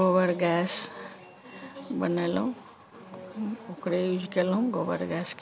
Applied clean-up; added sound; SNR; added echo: none; none; none; none.